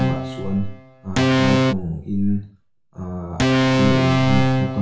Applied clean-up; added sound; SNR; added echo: none; Organ; -4 dB; reverberation time 0.3 s.